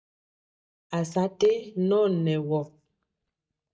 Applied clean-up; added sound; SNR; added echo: neural mask model DeepFilterNet 3.